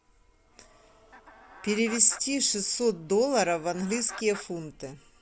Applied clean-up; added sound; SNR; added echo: none; Chicken, rooster; 19 dB; none.